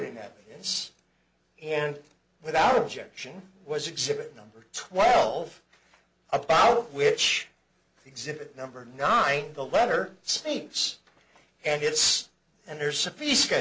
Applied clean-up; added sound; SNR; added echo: none; none; none; none.